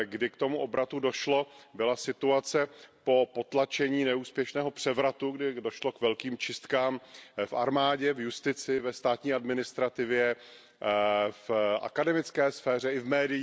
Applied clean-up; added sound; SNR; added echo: none; none; none; none.